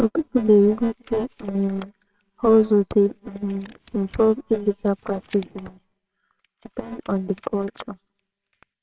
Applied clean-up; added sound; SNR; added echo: neural separator model SepFormer WHAMR!.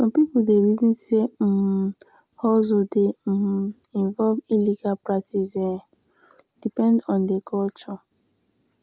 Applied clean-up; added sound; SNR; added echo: none; none; none; none.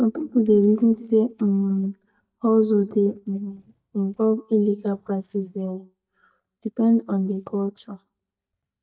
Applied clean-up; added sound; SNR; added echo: neural mask model DeepFilterNet 3.